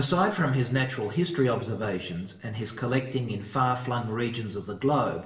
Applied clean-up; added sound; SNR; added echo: none; none; none; reverberation time 0.7 s.